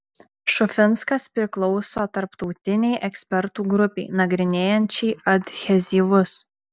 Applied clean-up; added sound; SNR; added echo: none; none; none; none.